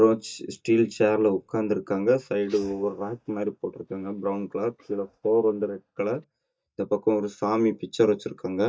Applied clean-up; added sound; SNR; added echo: neural mask model DeepFilterNet 3.